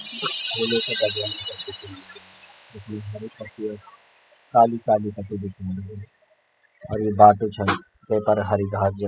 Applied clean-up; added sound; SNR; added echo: classical method spectral subtraction.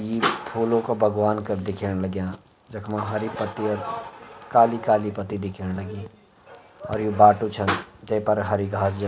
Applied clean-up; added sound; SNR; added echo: none; none; none; none.